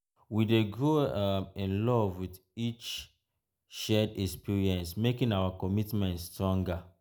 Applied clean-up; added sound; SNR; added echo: none; none; none; none.